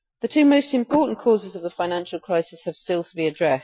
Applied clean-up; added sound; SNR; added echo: classical method Wiener filter.